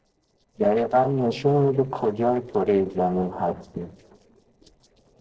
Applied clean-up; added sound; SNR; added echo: neural separator model SepFormer DNS4.